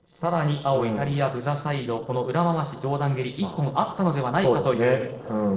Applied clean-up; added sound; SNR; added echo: neural separator model SepFormer DNS4.